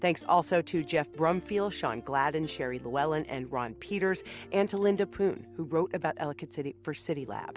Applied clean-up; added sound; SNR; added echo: none; none; none; none.